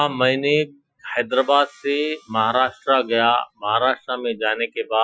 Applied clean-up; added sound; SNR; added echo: classical method Wiener filter.